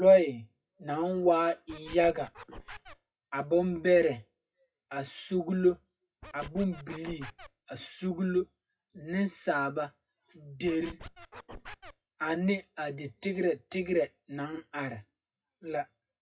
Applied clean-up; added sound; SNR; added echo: classical method WPE with log-MMSE.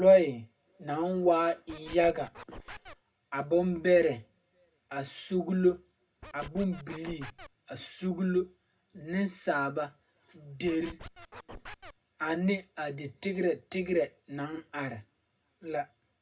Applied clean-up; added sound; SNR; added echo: none; Scratching (performance technique); 16 dB; reverberation time 0.2 s.